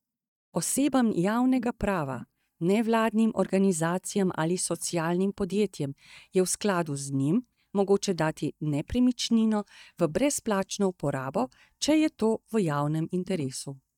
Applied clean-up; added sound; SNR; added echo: neural mask model DeepFilterNet 3.